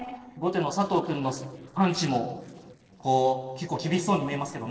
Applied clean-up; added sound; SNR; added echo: neural separator model SepFormer DNS4.